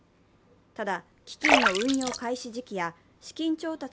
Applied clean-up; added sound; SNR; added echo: none; Splash, splatter; -3 dB; none.